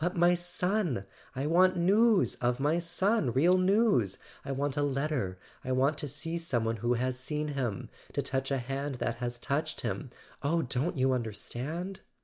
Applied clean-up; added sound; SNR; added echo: none; none; none; none.